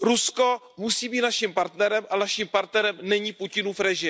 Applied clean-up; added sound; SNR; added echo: none; none; none; none.